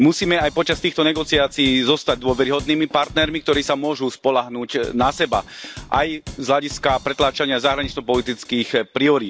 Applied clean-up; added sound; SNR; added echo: none; Drum / Drum kit; 16 dB; none.